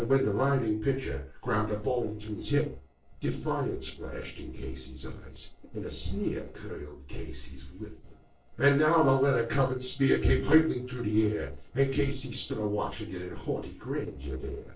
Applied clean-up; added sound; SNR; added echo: neural separator model SepFormer DNS4.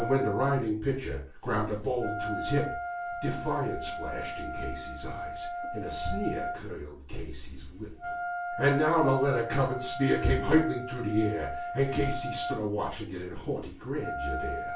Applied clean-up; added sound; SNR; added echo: none; Wind instrument, woodwind instrument; 7 dB; reverberation time 0.3 s.